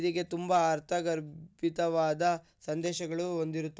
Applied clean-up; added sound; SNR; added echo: none; none; none; none.